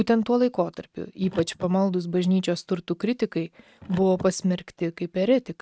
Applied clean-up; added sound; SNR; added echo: neural mask model RNNoise.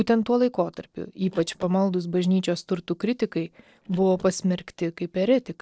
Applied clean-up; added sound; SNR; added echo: neural separator model SepFormer DNS4.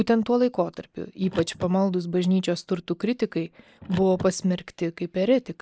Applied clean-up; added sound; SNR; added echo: neural mask model Resemble Enhance denoiser.